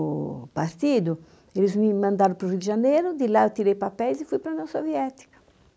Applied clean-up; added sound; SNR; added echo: none; none; none; none.